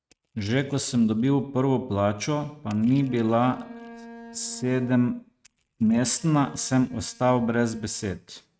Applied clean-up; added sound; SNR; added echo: neural mask model RNNoise.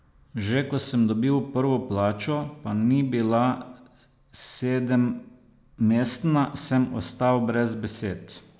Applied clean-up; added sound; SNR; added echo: none; none; none; none.